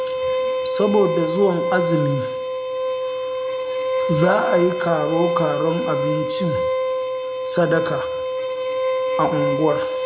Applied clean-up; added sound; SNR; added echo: none; Bowed string instrument; 0 dB; none.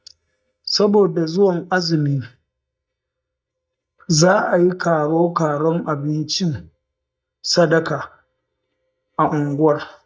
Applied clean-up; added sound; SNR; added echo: neural mask model DeepFilterNet 3.